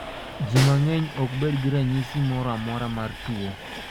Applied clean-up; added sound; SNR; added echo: none; Train + Snare drum; 10 dB; none.